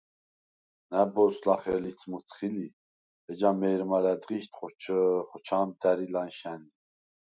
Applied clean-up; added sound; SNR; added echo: none; none; none; none.